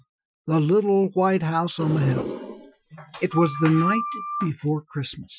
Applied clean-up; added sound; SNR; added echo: classical method Wiener filter.